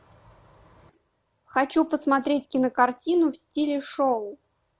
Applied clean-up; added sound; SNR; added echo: none; none; none; none.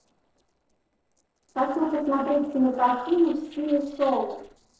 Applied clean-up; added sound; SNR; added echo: neural separator model SepFormer DNS4.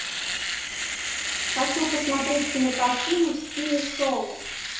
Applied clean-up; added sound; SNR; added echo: none; Domestic sounds, home sounds; 3 dB; reverberation time 0.7 s.